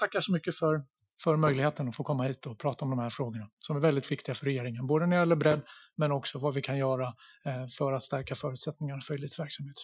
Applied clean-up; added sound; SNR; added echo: classical method Wiener filter.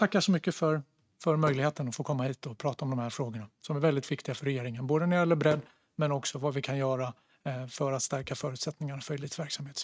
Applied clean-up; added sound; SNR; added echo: neural mask model RNNoise.